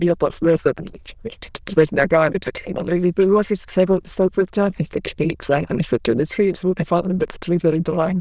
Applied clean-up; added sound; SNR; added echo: neural diffusion model UNIVERSE++.